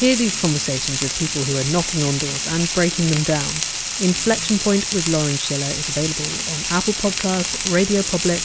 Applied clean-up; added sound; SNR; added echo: none; Frying (food); 3 dB; none.